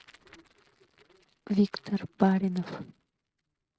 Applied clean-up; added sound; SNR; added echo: neural mask model RNNoise.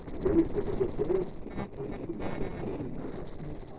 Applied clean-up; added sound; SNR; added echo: neural separator model SepFormer DNS4.